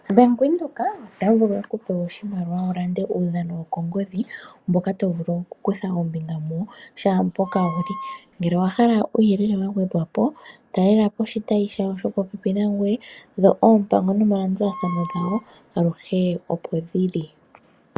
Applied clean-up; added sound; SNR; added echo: none; Wind instrument, woodwind instrument; 13 dB; none.